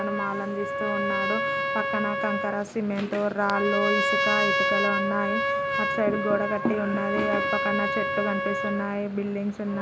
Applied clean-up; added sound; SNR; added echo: none; Trumpet; 0 dB; none.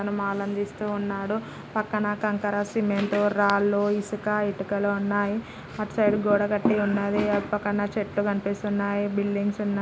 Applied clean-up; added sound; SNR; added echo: none; none; none; none.